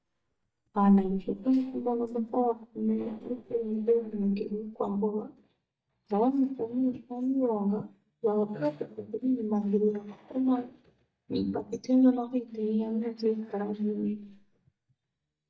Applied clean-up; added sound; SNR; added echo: neural mask model DeepFilterNet 3.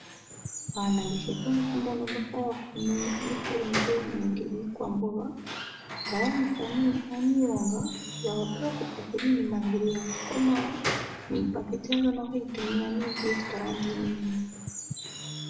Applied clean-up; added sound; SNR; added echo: none; Squeak / Wood; 8 dB; reverberation time 0.7 s.